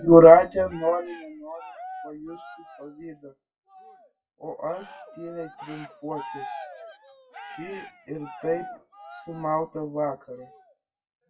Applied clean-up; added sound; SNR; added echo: classical method WPE with log-MMSE.